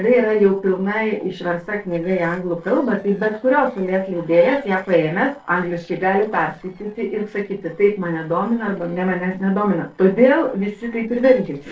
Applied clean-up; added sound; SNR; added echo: neural separator model SepFormer DNS4.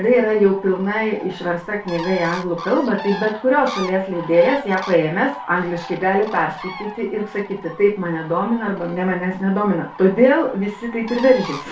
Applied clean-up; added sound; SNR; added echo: none; Bird; 15 dB; reverberation time 0.3 s.